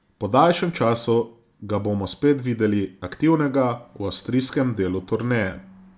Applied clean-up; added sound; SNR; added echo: none; none; none; none.